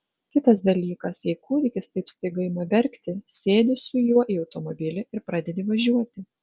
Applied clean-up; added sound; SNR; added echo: none; none; none; none.